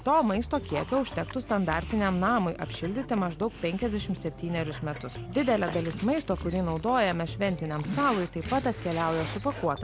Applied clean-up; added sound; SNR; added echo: none; Dog; 14 dB; none.